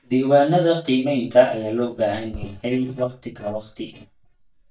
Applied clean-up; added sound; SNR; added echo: neural mask model DeepFilterNet 3.